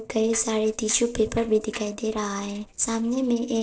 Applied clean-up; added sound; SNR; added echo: neural separator model SepFormer DNS4.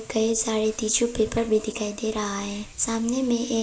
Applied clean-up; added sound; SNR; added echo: neural mask model Resemble Enhance denoiser.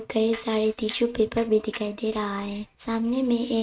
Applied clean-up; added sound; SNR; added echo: neural mask model RNNoise.